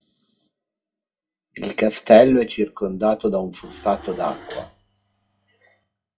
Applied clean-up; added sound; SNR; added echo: classical method WPE with log-MMSE.